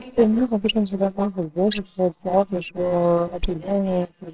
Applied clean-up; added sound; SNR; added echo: neural separator model SepFormer WHAMR!.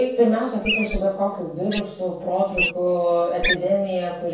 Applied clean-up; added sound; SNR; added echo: none; Wild animals; 7 dB; reverberation time 0.6 s.